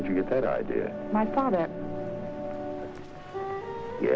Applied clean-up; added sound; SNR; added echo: none; Livestock, farm animals, working animals; 13 dB; none.